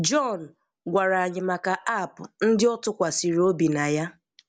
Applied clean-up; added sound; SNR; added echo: none; none; none; none.